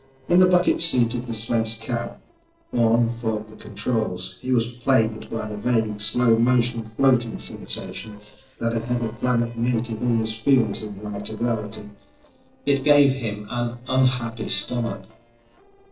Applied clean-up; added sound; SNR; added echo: neural separator model SepFormer DNS4.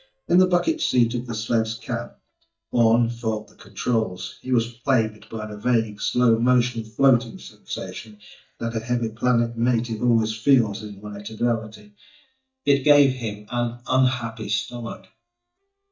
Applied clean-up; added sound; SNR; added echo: neural mask model DeepFilterNet 3.